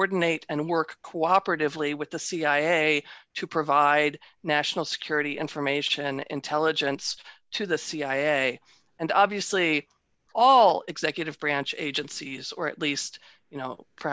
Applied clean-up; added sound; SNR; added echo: none; none; none; none.